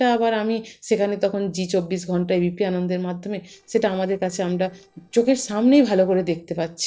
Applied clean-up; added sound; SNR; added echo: neural separator model SepFormer DNS4.